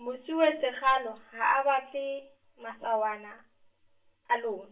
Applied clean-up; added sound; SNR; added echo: none; none; none; reverberation time 0.3 s.